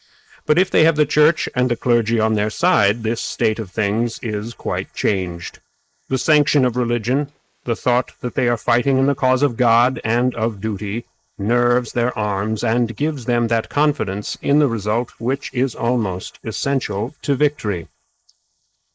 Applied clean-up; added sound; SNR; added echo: neural mask model Resemble Enhance denoiser.